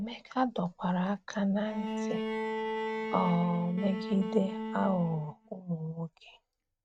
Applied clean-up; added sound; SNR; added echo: neural mask model RNNoise.